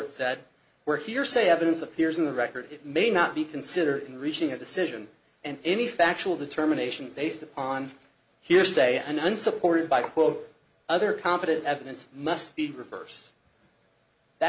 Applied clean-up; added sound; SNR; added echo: none; none; none; none.